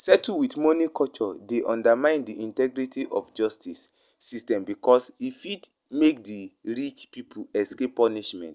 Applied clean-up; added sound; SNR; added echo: none; none; none; none.